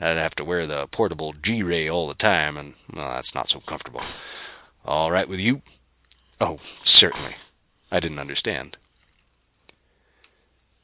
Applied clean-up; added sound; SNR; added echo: none; Cutlery, silverware; 18 dB; none.